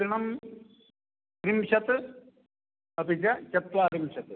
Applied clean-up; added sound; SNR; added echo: none; none; none; none.